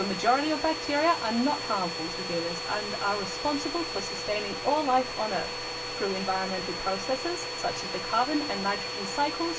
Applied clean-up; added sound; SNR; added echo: none; Domestic sounds, home sounds; 5 dB; reverberation time 0.2 s.